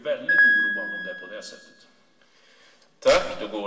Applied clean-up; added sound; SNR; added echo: none; Piano; -5 dB; reverberation time 1.0 s.